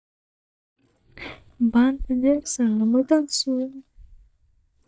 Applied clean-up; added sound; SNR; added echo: neural mask model DeepFilterNet 3.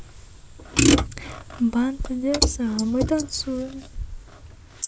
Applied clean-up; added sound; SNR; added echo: neural mask model Resemble Enhance denoiser.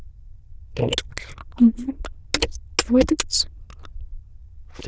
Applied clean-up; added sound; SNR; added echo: neural diffusion model UNIVERSE++.